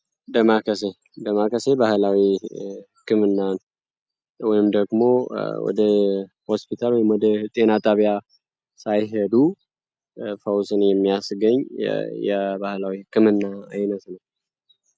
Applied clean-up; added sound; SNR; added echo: none; none; none; none.